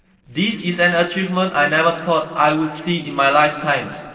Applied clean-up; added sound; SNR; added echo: neural separator model SepFormer DNS4.